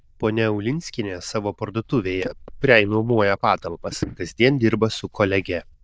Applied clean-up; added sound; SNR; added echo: neural diffusion model UNIVERSE++.